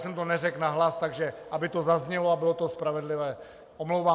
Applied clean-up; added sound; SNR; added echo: none; none; none; none.